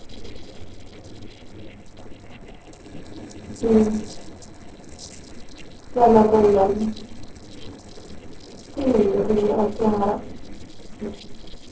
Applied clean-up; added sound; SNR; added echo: neural separator model SepFormer DNS4.